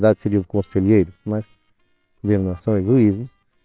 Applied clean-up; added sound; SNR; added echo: neural separator model SepFormer WHAMR!.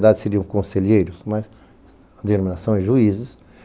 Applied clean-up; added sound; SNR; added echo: none; none; none; none.